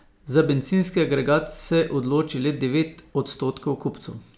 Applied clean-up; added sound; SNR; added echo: none; none; none; none.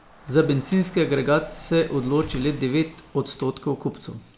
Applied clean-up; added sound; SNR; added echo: none; Slam + Rain / Dog; 19 dB; none.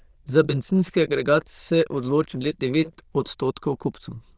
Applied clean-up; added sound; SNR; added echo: neural diffusion model UNIVERSE++.